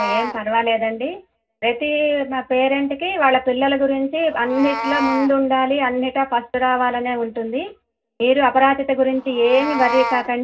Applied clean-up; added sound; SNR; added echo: none; Meow; 12 dB; reverberation time 0.4 s.